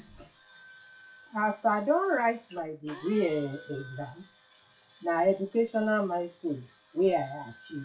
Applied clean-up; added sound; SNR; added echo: classical method WPE with log-MMSE.